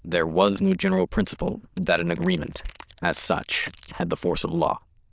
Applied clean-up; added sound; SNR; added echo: neural diffusion model UNIVERSE++.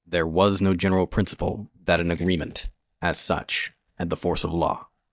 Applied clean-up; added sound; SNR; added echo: neural mask model DeepFilterNet 3.